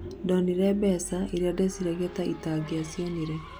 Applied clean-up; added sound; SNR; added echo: none; Vehicle + Race car, auto racing / Accelerating, revving, vroom; 14 dB; none.